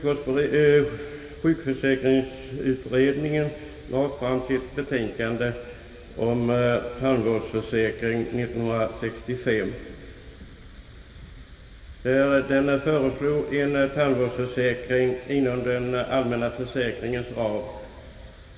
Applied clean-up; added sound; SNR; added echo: none; none; none; reverberation time 2.2 s.